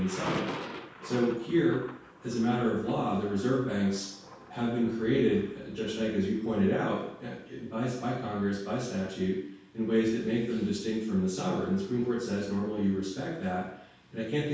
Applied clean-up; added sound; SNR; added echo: none; Thunder; 18 dB; reverberation time 0.6 s.